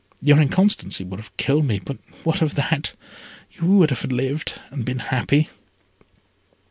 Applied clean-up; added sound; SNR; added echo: none; none; none; none.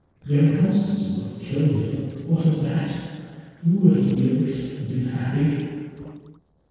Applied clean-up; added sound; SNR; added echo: neural separator model SepFormer DNS4.